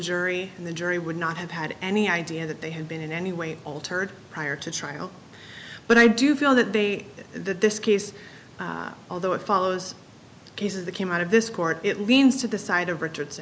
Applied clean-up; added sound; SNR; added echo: none; none; none; none.